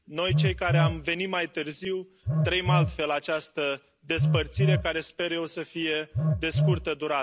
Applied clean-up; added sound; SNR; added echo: none; Telephone; -1 dB; none.